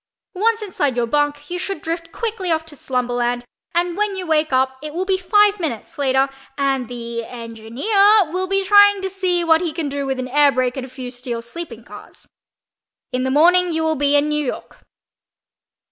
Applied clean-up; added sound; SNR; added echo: none; none; none; none.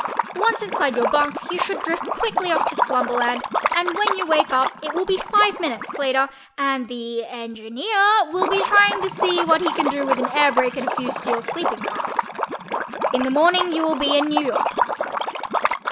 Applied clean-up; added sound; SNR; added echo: none; Liquid; 3 dB; none.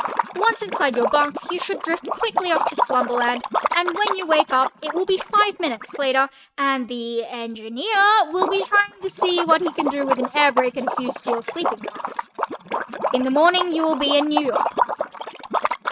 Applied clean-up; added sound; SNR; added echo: neural mask model RNNoise.